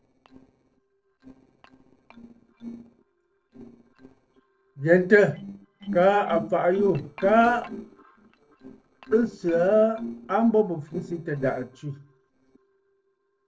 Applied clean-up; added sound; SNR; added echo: neural separator model SepFormer DNS4.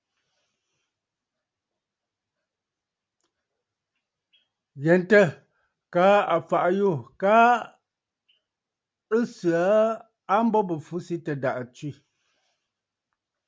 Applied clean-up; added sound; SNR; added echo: none; none; none; none.